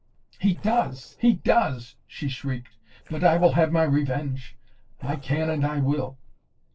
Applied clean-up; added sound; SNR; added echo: neural separator model SepFormer DNS4.